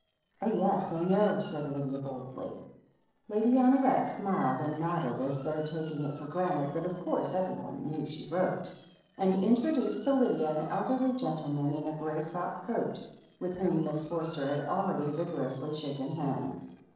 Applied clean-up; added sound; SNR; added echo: neural separator model SepFormer DNS4.